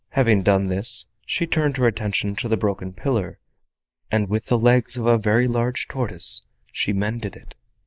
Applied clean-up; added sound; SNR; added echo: neural mask model Resemble Enhance denoiser.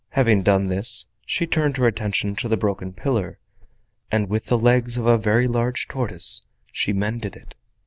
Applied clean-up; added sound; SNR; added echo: none; none; none; none.